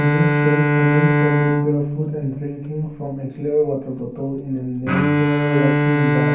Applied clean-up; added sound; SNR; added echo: none; Bowed string instrument; -4 dB; reverberation time 0.6 s.